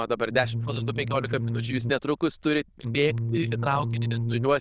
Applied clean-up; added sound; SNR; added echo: neural diffusion model UNIVERSE++.